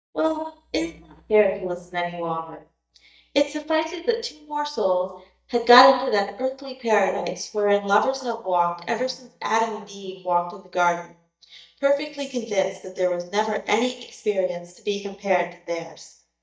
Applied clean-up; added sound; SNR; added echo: neural mask model DeepFilterNet 3.